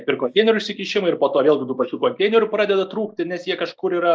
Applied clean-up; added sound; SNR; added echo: neural mask model Resemble Enhance denoiser.